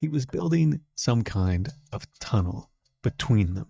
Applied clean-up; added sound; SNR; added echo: neural mask model DeepFilterNet 3.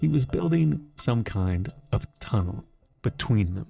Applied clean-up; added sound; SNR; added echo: neural separator model SepFormer DNS4.